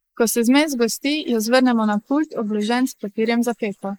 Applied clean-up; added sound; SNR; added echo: neural mask model Resemble Enhance denoiser.